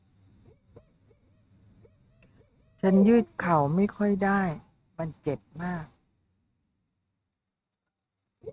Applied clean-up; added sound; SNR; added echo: neural mask model RNNoise.